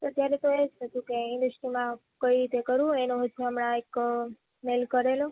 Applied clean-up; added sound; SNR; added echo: none; none; none; none.